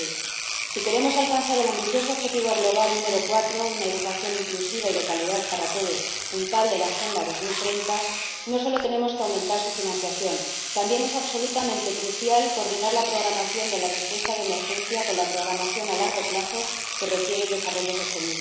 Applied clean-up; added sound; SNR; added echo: none; Engine / Domestic sounds, home sounds; 4 dB; reverberation time 1.0 s.